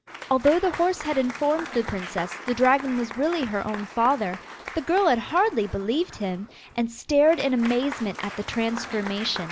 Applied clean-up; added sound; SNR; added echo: none; Applause / Crowd; 14 dB; none.